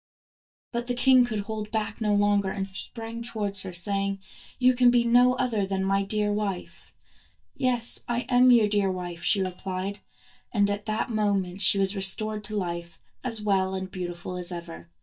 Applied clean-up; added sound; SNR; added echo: neural mask model DeepFilterNet 3.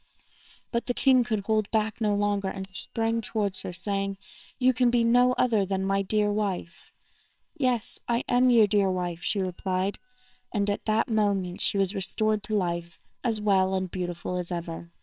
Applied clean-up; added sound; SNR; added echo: neural separator model SepFormer WHAMR!.